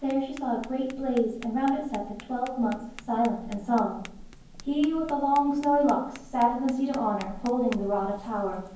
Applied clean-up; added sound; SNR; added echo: none; Tap; 18 dB; reverberation time 0.9 s.